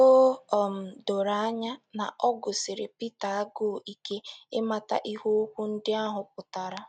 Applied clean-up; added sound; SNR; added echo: none; none; none; none.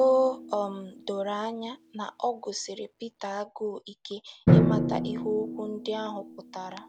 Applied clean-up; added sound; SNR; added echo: none; Drum; -1 dB; none.